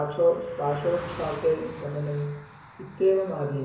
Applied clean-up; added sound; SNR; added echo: none; Car passing by; 16 dB; reverberation time 0.7 s.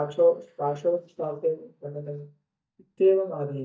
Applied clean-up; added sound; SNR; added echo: neural mask model DeepFilterNet 3.